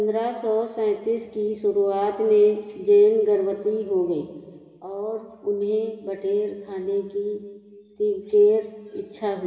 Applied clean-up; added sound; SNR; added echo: none; none; none; reverberation time 1.8 s.